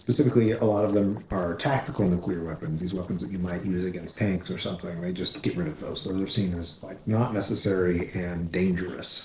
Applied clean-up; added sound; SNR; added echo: neural separator model SepFormer DNS4.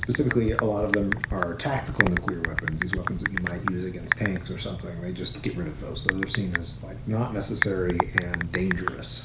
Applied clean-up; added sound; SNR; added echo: none; Typing; 2 dB; reverberation time 0.5 s.